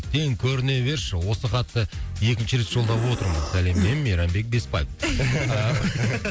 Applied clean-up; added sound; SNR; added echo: none; Breathing; 8 dB; none.